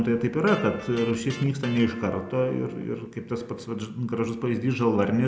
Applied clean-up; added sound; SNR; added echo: none; Electric guitar; 16 dB; none.